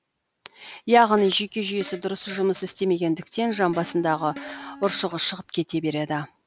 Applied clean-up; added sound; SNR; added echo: none; Fart + Bowed string instrument; 19 dB; none.